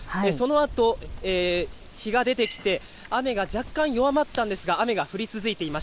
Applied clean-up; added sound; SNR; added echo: none; none; none; none.